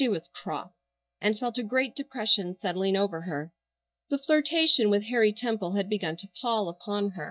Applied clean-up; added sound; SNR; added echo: neural mask model DeepFilterNet 3.